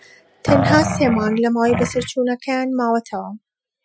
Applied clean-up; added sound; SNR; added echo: classical method Wiener filter.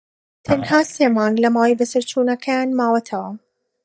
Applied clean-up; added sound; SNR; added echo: neural mask model DeepFilterNet 3.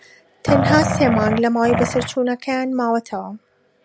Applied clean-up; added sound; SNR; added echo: none; Growling; 1 dB; none.